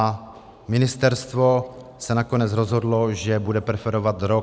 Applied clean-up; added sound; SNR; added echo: none; none; none; none.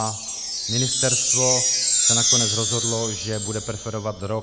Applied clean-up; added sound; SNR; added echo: none; Chime; -5 dB; none.